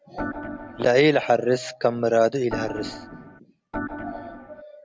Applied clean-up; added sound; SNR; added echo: none; Organ; 9 dB; none.